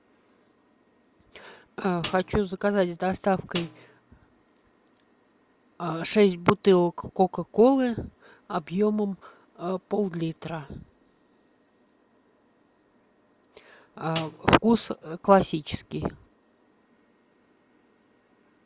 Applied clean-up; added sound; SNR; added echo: none; Snare drum; 16 dB; none.